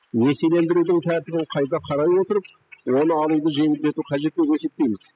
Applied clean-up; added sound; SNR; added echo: classical method spectral subtraction.